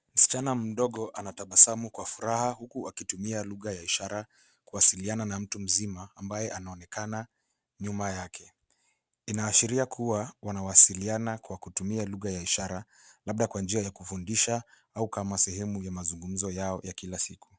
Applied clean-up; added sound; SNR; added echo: none; none; none; none.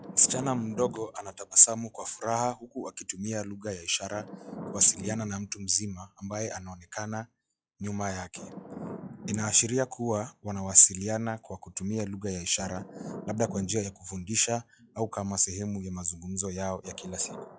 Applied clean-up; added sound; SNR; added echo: classical method log-MMSE.